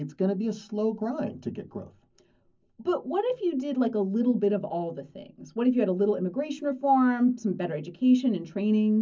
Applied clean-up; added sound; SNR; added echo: none; none; none; reverberation time 0.3 s.